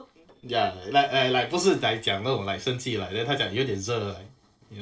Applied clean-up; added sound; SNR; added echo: neural separator model SepFormer DNS4.